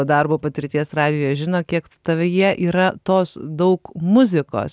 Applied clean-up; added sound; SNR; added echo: none; none; none; none.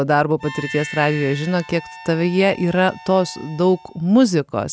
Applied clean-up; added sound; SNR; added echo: none; Harmonica; 17 dB; none.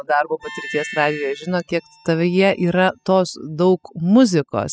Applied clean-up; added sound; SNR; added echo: classical method spectral subtraction.